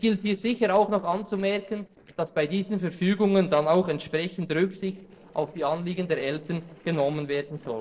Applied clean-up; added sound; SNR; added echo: neural separator model SepFormer DNS4.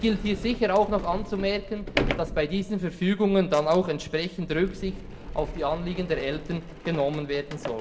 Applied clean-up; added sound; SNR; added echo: none; Sliding door; 9 dB; reverberation time 0.6 s.